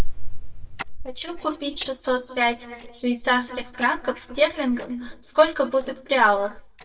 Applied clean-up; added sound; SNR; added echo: neural mask model DeepFilterNet 3.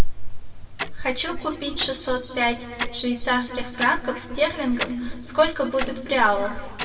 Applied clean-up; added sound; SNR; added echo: none; Clock; 9 dB; reverberation time 2.0 s.